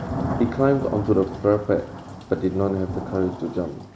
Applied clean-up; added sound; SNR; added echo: none; Thunder / Rain; 8 dB; none.